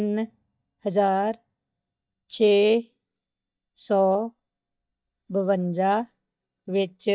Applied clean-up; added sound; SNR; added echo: neural mask model DeepFilterNet 3.